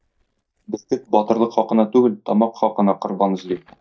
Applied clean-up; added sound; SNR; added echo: neural mask model DeepFilterNet 3.